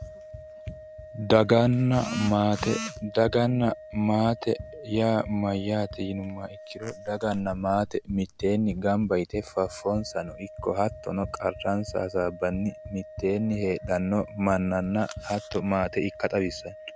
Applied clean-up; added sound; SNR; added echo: none; Run + Organ; 15 dB; none.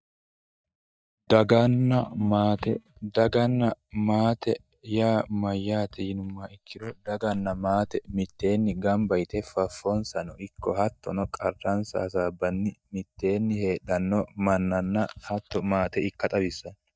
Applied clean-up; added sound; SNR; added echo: neural mask model DeepFilterNet 3.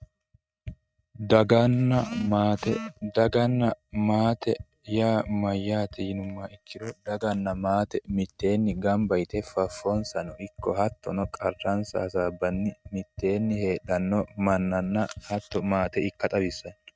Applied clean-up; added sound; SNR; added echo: neural mask model RNNoise.